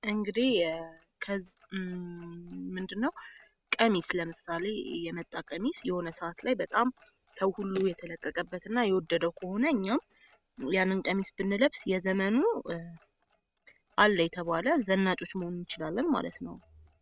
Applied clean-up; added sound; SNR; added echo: neural mask model RNNoise.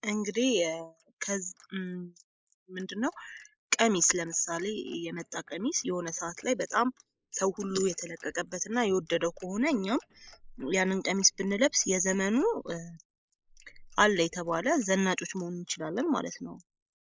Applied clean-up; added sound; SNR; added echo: neural mask model Resemble Enhance denoiser.